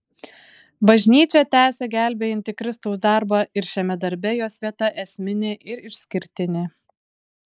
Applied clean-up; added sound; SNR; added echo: neural mask model Resemble Enhance denoiser.